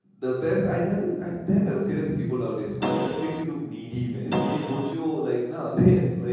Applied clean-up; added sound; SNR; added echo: none; Keyboard (musical); 3 dB; reverberation time 1.3 s.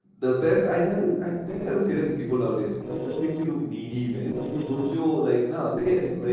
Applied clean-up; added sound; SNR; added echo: neural separator model SepFormer DNS4.